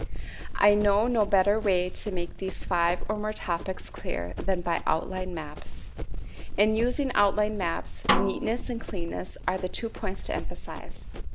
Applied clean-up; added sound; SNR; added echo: none; Run + Snare drum; 2 dB; none.